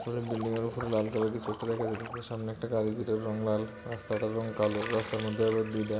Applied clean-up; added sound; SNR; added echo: none; Drip; 13 dB; none.